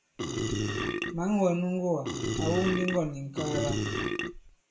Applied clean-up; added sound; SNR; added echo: none; Burping, eructation; 1 dB; reverberation time 0.4 s.